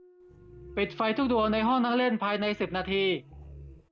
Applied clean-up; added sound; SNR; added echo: none; Growling + Thump, thud; 19 dB; none.